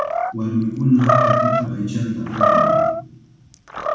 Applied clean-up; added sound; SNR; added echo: none; Animal; -2 dB; reverberation time 1.2 s.